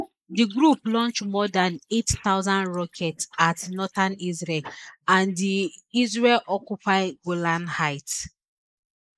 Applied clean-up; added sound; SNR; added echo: neural mask model Resemble Enhance denoiser.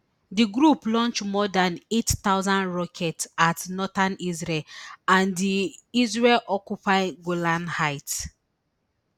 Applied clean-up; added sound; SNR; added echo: none; none; none; none.